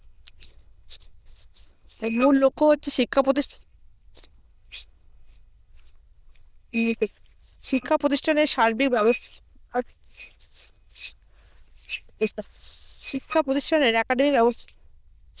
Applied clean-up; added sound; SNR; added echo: neural diffusion model UNIVERSE++.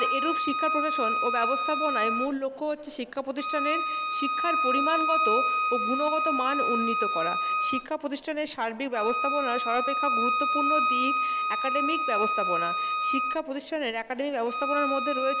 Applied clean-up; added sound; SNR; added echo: none; Bowed string instrument; -2 dB; none.